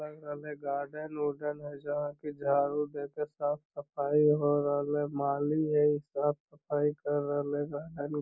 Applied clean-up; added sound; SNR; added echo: none; none; none; none.